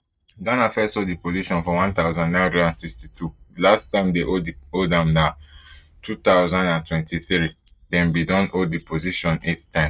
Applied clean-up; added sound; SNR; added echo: neural mask model DeepFilterNet 3.